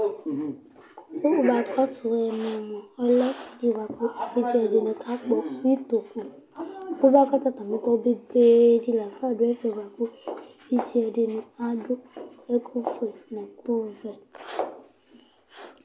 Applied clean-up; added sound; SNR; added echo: none; none; none; none.